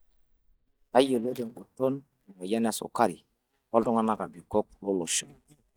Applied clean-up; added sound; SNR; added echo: neural mask model DeepFilterNet 3.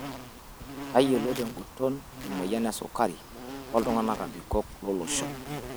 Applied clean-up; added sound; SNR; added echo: none; Insect; 8 dB; none.